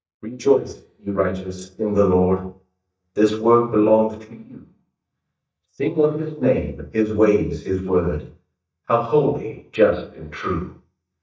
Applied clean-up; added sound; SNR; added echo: neural mask model DeepFilterNet 3.